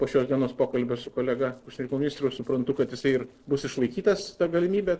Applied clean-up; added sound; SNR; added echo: neural separator model SepFormer DNS4.